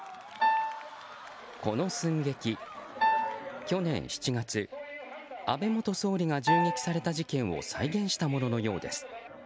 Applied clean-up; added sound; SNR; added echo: none; Piano; 0 dB; none.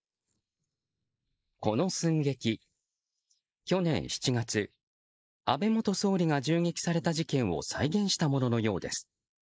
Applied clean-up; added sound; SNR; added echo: neural mask model Resemble Enhance denoiser.